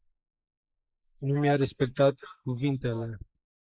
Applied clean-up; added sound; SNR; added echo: neural mask model Resemble Enhance denoiser.